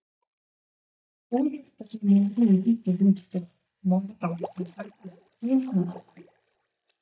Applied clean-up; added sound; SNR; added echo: neural mask model DeepFilterNet 3.